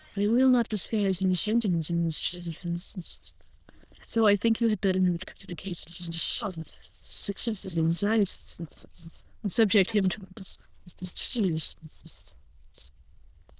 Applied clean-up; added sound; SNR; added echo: neural diffusion model UNIVERSE++.